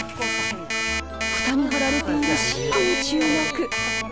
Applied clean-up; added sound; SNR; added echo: none; Alarm; 2 dB; none.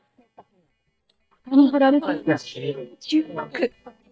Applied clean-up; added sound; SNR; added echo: neural mask model DeepFilterNet 3.